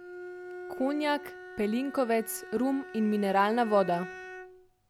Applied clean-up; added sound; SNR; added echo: none; Bowed string instrument; 14 dB; none.